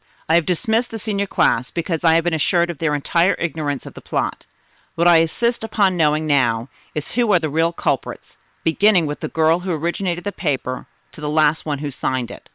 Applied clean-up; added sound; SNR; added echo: neural separator model SepFormer WHAM!.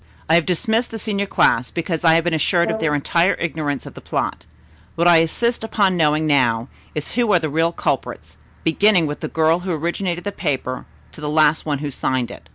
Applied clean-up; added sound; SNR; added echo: none; Brass instrument; 13 dB; none.